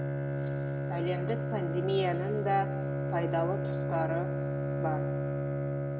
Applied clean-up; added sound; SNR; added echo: none; Bowed string instrument; -2 dB; reverberation time 1.3 s.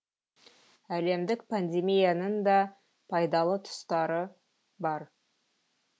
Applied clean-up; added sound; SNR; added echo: none; none; none; none.